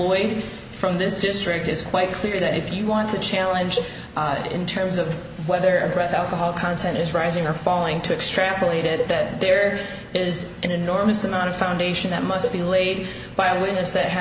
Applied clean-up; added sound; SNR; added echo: none; Cowbell; 11 dB; none.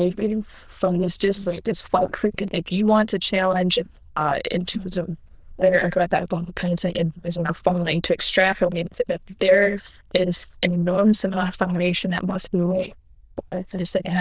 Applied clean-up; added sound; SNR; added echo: neural diffusion model UNIVERSE++.